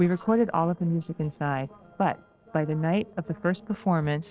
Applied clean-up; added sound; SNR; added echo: neural separator model SepFormer DNS4.